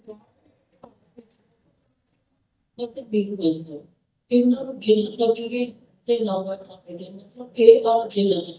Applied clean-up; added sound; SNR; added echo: neural mask model DeepFilterNet 3.